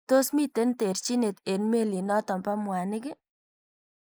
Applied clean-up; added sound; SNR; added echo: neural mask model Resemble Enhance denoiser.